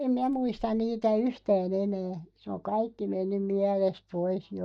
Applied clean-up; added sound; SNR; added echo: neural mask model DeepFilterNet 3.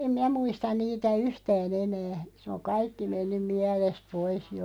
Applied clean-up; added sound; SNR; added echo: none; none; none; none.